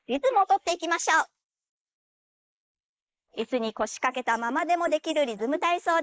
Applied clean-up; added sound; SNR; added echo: neural mask model Resemble Enhance denoiser.